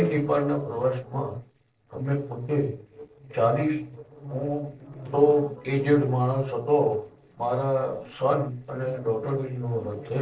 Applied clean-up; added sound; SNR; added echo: neural separator model SepFormer DNS4.